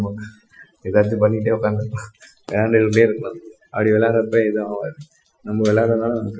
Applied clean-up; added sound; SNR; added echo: classical method Wiener filter.